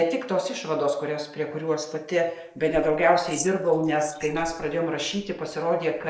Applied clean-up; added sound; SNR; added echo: neural mask model Resemble Enhance denoiser.